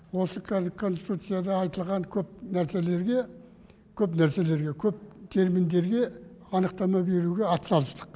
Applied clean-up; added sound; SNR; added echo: none; none; none; none.